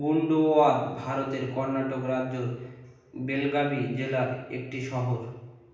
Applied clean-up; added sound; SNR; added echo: none; none; none; reverberation time 0.9 s.